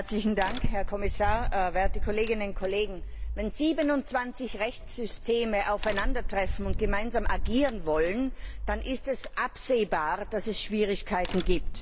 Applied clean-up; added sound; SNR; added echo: none; Crack; 2 dB; none.